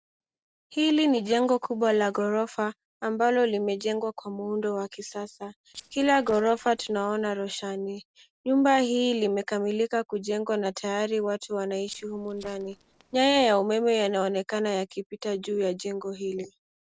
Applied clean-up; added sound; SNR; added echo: neural separator model SepFormer DNS4.